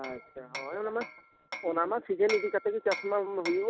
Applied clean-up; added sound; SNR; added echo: none; Hammer; 12 dB; none.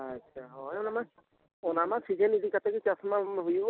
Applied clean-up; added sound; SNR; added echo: none; none; none; none.